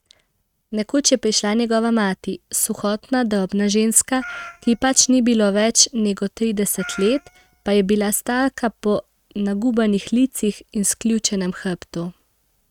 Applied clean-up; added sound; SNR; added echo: neural mask model RNNoise.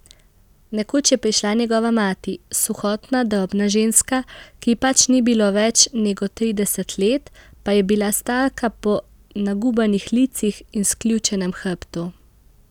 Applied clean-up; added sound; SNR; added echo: none; none; none; none.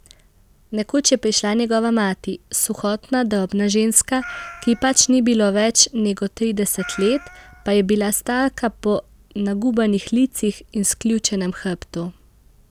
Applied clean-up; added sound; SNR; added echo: none; Meow; 17 dB; none.